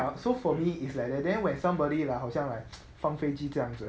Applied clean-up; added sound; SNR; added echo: none; none; none; none.